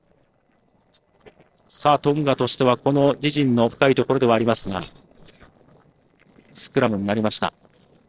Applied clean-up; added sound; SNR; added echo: neural separator model SepFormer DNS4.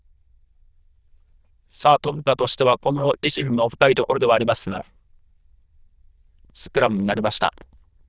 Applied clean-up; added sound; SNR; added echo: neural diffusion model UNIVERSE++.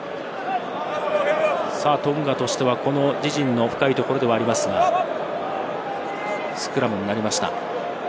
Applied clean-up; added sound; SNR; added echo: none; none; none; none.